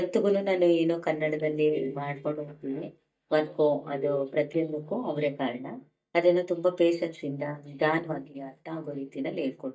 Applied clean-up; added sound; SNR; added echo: neural mask model DeepFilterNet 3.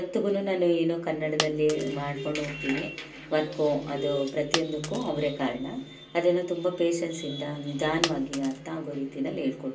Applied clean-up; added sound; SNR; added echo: none; Coin (dropping); 9 dB; reverberation time 0.3 s.